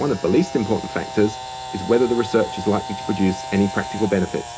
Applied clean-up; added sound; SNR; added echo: none; Camera; 11 dB; reverberation time 0.3 s.